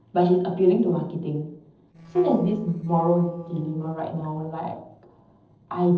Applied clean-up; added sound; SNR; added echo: neural separator model SepFormer DNS4.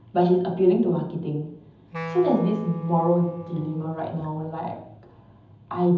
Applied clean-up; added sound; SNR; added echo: none; Wind instrument, woodwind instrument; 13 dB; reverberation time 0.8 s.